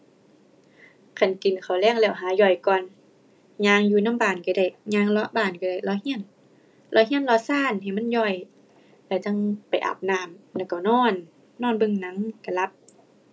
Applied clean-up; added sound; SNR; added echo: none; none; none; none.